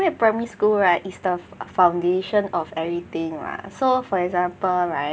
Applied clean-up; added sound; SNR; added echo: none; none; none; none.